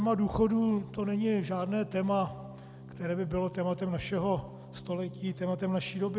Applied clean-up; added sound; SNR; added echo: none; Organ; 15 dB; none.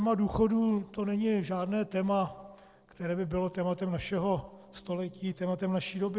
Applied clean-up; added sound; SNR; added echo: neural separator model SepFormer DNS4.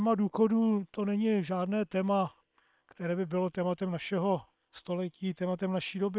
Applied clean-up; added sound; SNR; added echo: neural separator model SepFormer WHAM!.